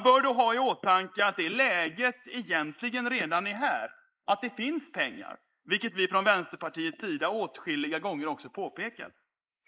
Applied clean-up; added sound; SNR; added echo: neural mask model Resemble Enhance denoiser.